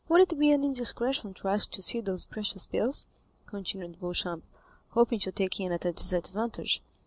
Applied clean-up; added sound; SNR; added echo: none; none; none; none.